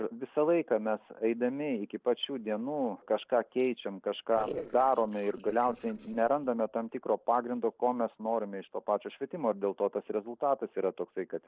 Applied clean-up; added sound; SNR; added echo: neural separator model SepFormer DNS4.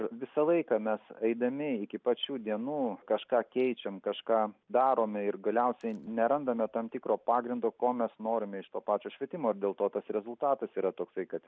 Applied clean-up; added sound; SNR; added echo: none; none; none; none.